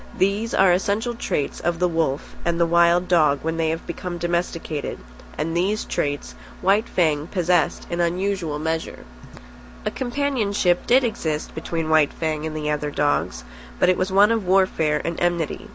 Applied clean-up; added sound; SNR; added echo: none; none; none; none.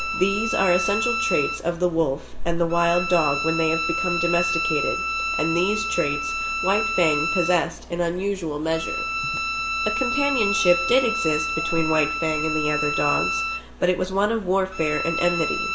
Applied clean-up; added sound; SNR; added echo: none; Bowed string instrument; 3 dB; reverberation time 0.6 s.